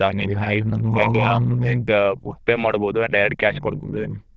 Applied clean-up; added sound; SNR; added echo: neural diffusion model UNIVERSE++.